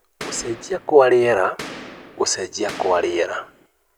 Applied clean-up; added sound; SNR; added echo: none; Boom; 16 dB; none.